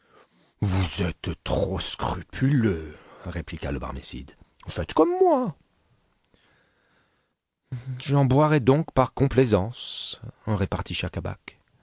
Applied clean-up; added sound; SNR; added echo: none; none; none; none.